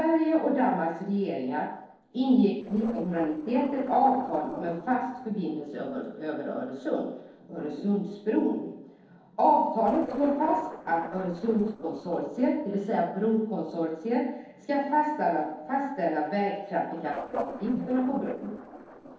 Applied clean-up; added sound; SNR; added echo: neural separator model SepFormer DNS4.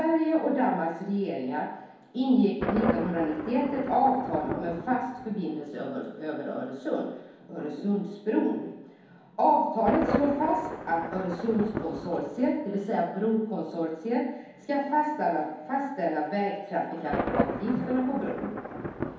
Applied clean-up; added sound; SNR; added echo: none; Thunder; 9 dB; reverberation time 2.2 s.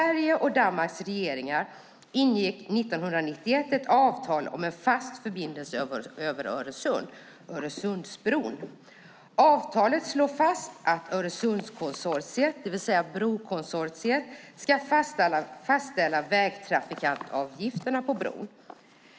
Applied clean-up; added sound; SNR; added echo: none; none; none; none.